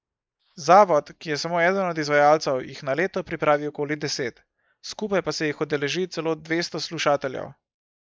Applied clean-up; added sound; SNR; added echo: neural mask model Resemble Enhance denoiser.